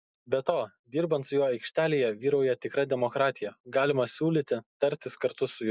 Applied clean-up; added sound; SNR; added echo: none; none; none; none.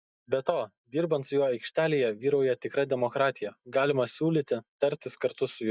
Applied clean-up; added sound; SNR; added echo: neural mask model DeepFilterNet 3.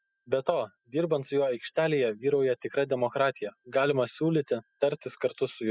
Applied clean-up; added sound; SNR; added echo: classical method spectral subtraction.